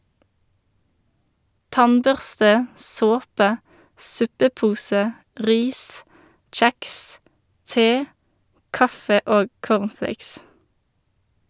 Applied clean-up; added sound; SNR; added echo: none; none; none; none.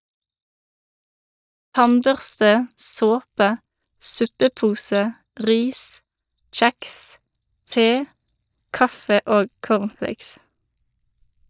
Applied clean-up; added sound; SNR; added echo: neural mask model DeepFilterNet 3.